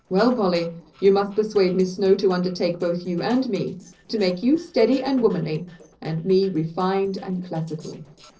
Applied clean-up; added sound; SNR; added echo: neural separator model SepFormer DNS4.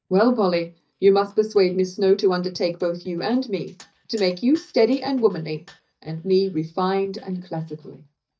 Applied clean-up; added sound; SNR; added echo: neural mask model DeepFilterNet 3.